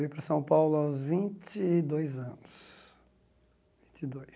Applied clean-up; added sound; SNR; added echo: none; none; none; none.